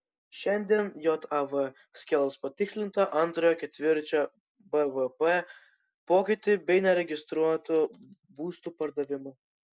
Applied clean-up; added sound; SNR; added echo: none; none; none; none.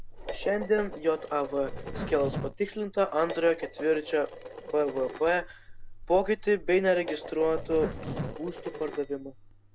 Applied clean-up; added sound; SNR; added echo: none; Dishes, pots, and pans + Zipper (clothing); 10 dB; none.